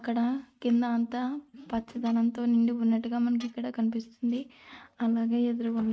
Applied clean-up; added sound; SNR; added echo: neural mask model RNNoise.